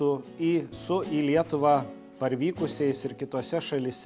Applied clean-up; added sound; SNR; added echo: none; Guitar; 16 dB; none.